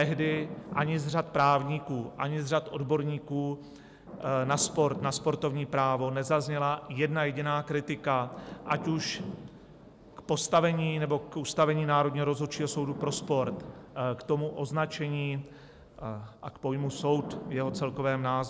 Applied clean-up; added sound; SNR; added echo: none; Thunder / Rain; 15 dB; none.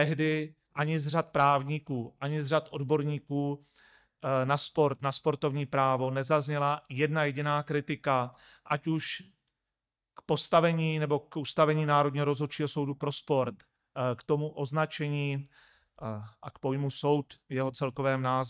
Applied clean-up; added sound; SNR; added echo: neural mask model DeepFilterNet 3.